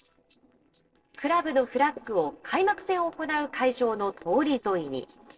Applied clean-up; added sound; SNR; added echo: neural separator model SepFormer DNS4.